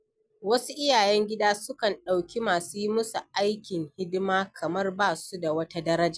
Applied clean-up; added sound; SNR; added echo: none; none; none; none.